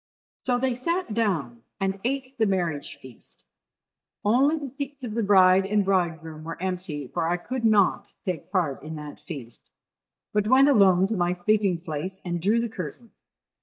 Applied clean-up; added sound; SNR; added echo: neural mask model DeepFilterNet 3.